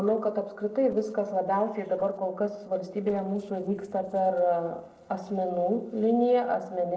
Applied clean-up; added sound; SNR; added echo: neural separator model SepFormer DNS4.